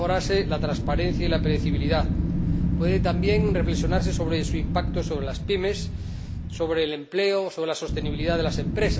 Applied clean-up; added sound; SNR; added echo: none; Wind; -2 dB; none.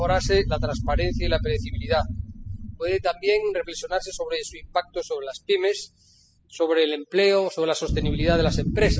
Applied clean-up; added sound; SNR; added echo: classical method spectral subtraction.